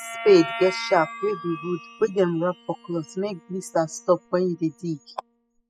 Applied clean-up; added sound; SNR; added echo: classical method spectral subtraction.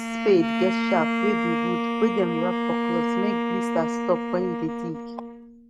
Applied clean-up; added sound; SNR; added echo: neural mask model RNNoise.